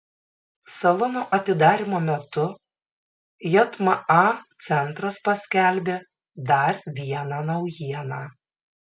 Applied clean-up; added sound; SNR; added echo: none; none; none; none.